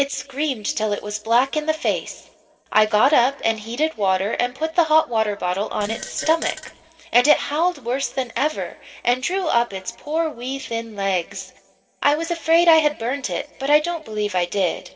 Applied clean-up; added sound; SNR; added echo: neural separator model SepFormer DNS4.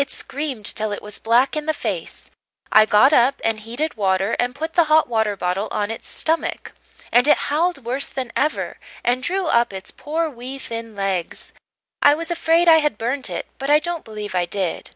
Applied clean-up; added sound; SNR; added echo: none; none; none; none.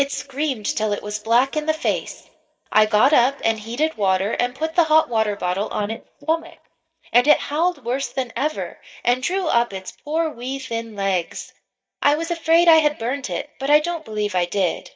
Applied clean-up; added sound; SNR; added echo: neural mask model DeepFilterNet 3.